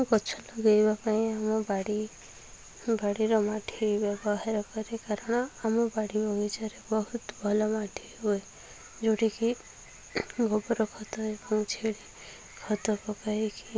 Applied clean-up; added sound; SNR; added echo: none; none; none; none.